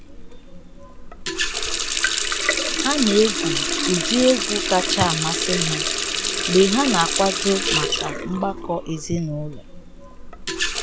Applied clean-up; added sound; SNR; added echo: none; Water tap, faucet; 0 dB; none.